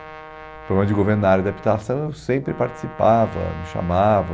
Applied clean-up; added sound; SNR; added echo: none; Brass instrument; 18 dB; none.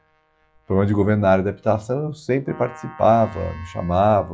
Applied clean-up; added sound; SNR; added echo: classical method log-MMSE.